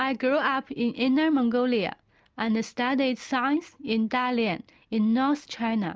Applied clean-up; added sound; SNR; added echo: none; none; none; none.